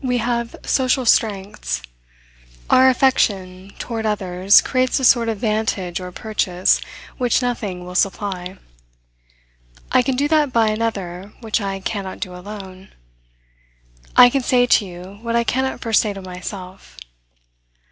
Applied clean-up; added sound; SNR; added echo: none; none; none; none.